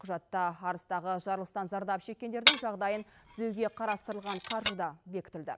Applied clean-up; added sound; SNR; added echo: none; Glass; -5 dB; none.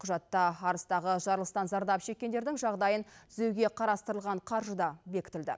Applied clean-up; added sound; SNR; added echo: none; none; none; none.